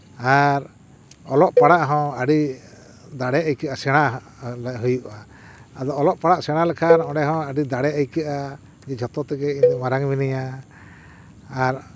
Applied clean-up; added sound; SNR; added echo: none; Cowbell; 3 dB; none.